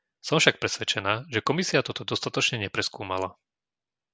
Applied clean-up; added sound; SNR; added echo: none; none; none; none.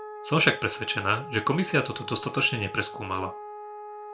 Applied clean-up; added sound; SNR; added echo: none; Wind instrument, woodwind instrument; 12 dB; reverberation time 0.2 s.